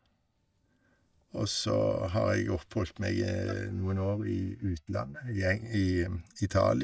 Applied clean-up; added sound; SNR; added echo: neural mask model DeepFilterNet 3.